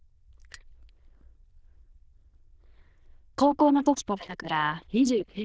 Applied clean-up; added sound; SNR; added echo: neural diffusion model UNIVERSE++.